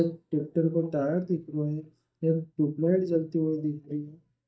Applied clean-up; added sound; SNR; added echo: neural mask model DeepFilterNet 3.